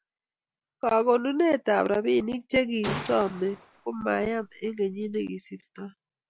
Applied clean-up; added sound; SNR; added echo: none; Gunshot, gunfire; 12 dB; none.